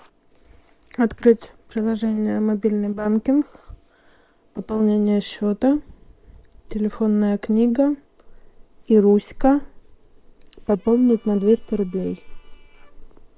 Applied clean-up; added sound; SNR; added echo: neural separator model SepFormer WHAM!.